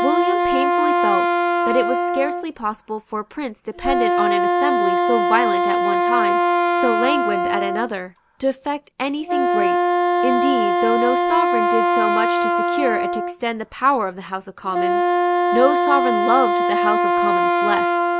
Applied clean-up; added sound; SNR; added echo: none; Wind instrument, woodwind instrument; -5 dB; none.